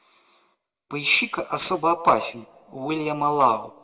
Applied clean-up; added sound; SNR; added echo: none; none; none; reverberation time 0.8 s.